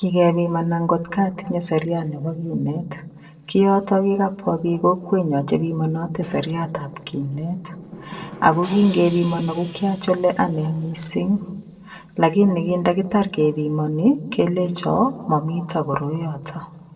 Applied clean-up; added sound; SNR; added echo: neural separator model SepFormer DNS4.